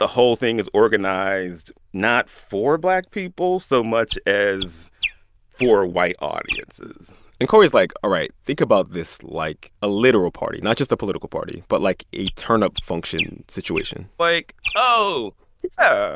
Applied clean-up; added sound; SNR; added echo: neural diffusion model UNIVERSE++.